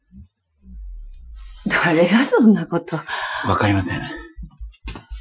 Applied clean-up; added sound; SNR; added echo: classical method Wiener filter.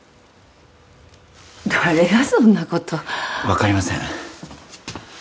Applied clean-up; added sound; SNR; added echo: none; none; none; none.